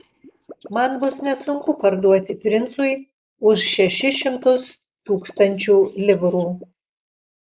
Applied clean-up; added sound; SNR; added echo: neural mask model Resemble Enhance denoiser.